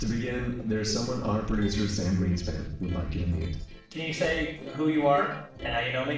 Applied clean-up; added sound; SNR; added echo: neural separator model SepFormer DNS4.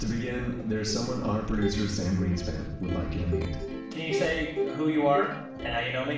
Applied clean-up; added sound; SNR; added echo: none; Plucked string instrument; 8 dB; reverberation time 0.6 s.